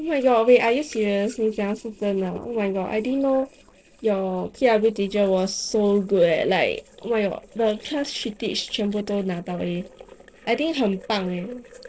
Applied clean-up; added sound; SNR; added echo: neural separator model SepFormer DNS4.